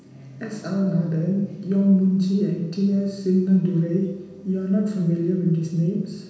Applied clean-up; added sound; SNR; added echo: none; none; none; reverberation time 1.1 s.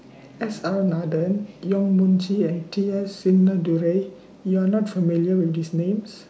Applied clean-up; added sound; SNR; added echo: none; none; none; none.